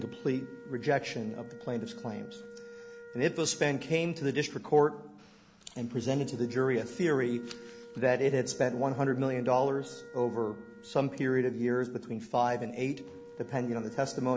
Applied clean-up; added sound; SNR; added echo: none; Wind instrument, woodwind instrument; 19 dB; none.